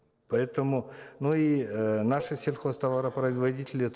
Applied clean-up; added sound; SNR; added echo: neural separator model SepFormer DNS4.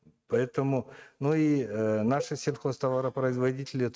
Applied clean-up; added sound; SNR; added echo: neural mask model RNNoise.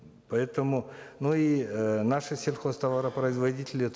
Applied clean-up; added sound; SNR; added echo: none; none; none; none.